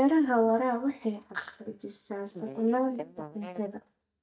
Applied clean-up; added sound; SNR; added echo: neural mask model DeepFilterNet 3.